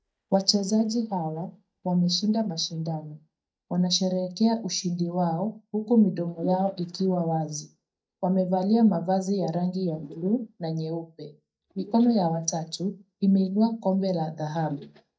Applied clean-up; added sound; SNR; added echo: neural mask model DeepFilterNet 3.